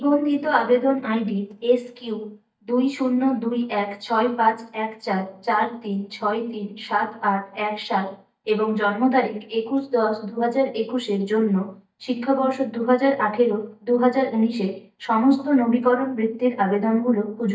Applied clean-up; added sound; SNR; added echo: neural mask model DeepFilterNet 3.